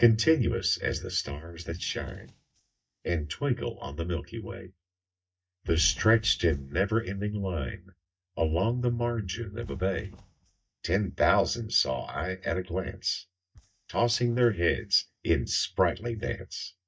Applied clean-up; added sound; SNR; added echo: neural mask model DeepFilterNet 3.